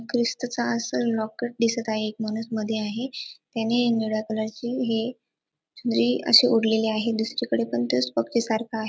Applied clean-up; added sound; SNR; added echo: none; none; none; none.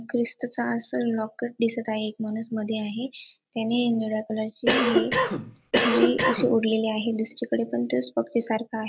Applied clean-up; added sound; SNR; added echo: none; Cough; -2 dB; none.